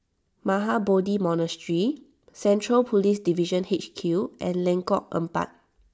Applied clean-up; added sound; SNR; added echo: none; none; none; none.